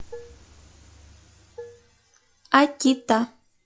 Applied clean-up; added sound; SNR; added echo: classical method log-MMSE.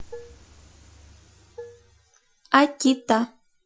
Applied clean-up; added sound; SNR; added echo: classical method Wiener filter.